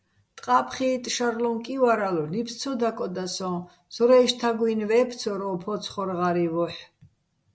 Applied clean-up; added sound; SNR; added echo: none; none; none; none.